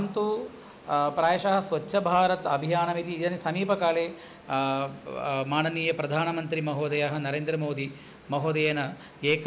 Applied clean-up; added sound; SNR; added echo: none; none; none; none.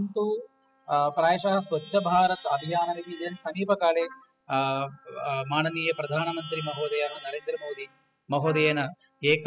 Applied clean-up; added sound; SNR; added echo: classical method spectral subtraction.